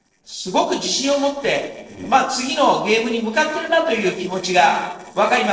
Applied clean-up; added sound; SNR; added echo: neural separator model SepFormer DNS4.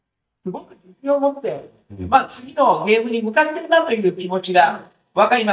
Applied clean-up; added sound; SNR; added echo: neural mask model DeepFilterNet 3.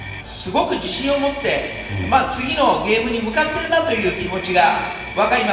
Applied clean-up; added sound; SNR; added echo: none; Motor vehicle (road); 15 dB; reverberation time 1.4 s.